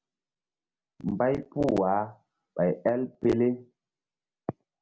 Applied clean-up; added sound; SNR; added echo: none; none; none; none.